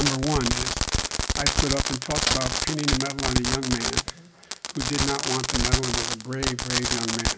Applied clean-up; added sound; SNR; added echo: none; Fireworks; -4 dB; none.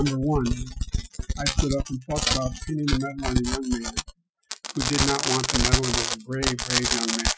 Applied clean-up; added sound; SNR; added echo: classical method Wiener filter.